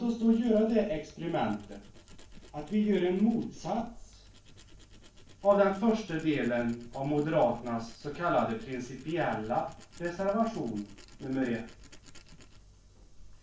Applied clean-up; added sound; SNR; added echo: none; Tools; 19 dB; reverberation time 0.3 s.